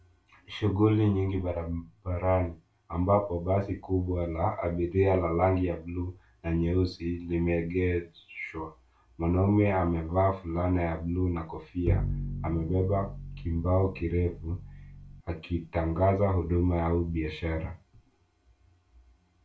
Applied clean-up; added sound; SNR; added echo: none; Bowed string instrument; 6 dB; reverberation time 0.2 s.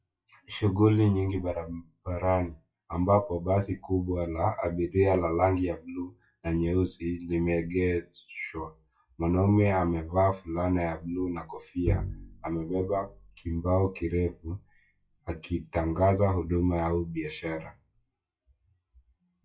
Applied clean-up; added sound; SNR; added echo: classical method WPE with log-MMSE.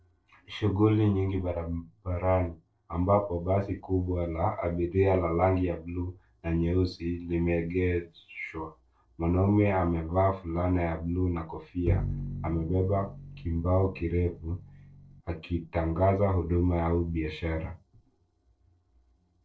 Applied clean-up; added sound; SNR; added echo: neural separator model SepFormer DNS4.